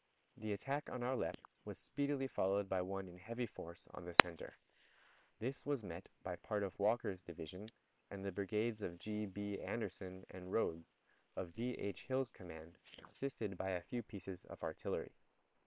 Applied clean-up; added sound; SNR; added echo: neural separator model SepFormer WHAM!.